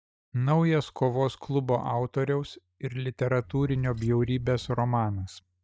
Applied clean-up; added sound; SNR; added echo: neural mask model DeepFilterNet 3.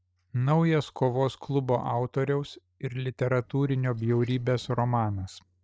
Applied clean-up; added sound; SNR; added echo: neural separator model SepFormer DNS4.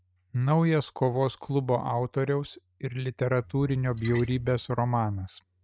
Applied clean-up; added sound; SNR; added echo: neural mask model RNNoise.